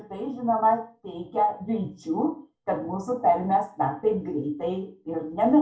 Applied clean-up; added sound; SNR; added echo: none; none; none; reverberation time 0.3 s.